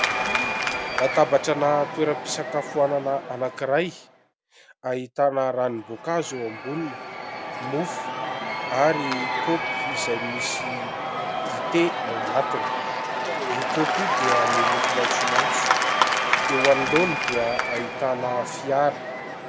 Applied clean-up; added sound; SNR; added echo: none; Applause / Crowd / Cheering; 0 dB; none.